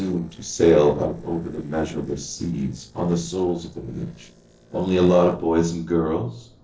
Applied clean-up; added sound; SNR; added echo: neural separator model SepFormer DNS4.